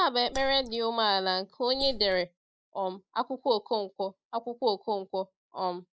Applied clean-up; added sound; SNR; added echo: neural mask model Resemble Enhance denoiser.